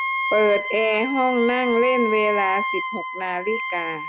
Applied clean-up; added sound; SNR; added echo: none; Wind instrument, woodwind instrument; 4 dB; none.